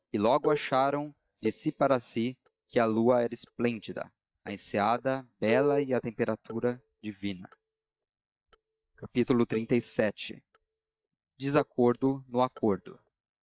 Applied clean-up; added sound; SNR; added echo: neural mask model DeepFilterNet 3.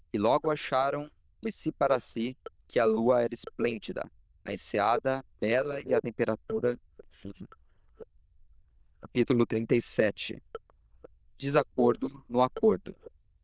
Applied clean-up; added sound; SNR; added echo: neural diffusion model UNIVERSE++.